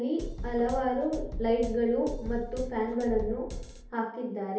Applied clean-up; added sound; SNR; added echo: none; Drum kit; 8 dB; reverberation time 0.8 s.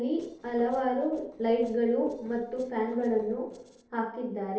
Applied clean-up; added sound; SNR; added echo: neural separator model SepFormer DNS4.